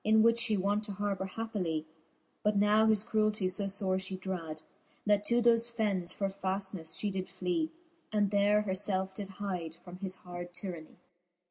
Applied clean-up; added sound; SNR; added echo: none; none; none; none.